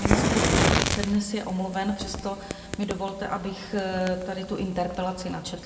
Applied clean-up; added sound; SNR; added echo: none; Fire; -1 dB; reverberation time 0.8 s.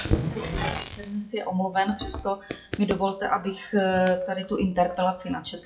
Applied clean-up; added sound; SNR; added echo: classical method WPE with log-MMSE.